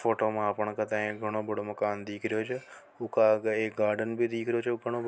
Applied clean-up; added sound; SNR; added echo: none; none; none; none.